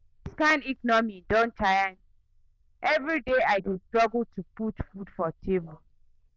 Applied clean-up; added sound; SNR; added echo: neural diffusion model UNIVERSE++.